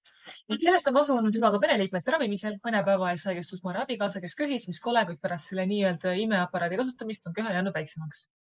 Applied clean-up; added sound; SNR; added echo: neural mask model Resemble Enhance denoiser.